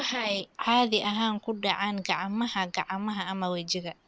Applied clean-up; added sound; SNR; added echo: neural separator model SepFormer DNS4.